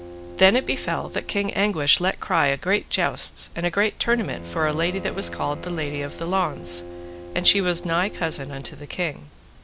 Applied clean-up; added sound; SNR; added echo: none; Bowed string instrument; 15 dB; none.